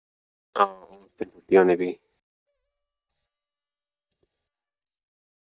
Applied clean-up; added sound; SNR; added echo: neural mask model DeepFilterNet 3.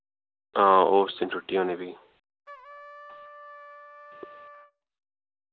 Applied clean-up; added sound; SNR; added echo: none; Trumpet; 19 dB; none.